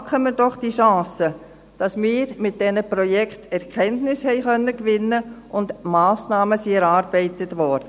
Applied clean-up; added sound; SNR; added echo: none; none; none; none.